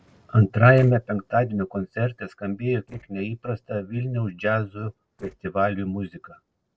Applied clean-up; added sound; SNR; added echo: neural separator model SepFormer DNS4.